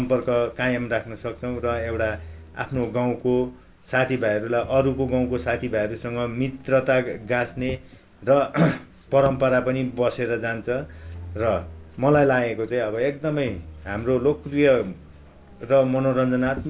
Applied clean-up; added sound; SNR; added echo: none; Motor vehicle (road); 18 dB; none.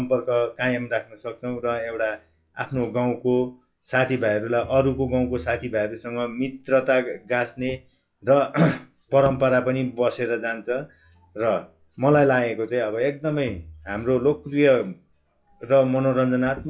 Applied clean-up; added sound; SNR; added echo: classical method log-MMSE.